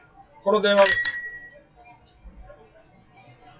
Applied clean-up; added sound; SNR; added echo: classical method WPE with log-MMSE.